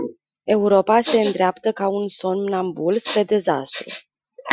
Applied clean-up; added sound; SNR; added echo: classical method Wiener filter.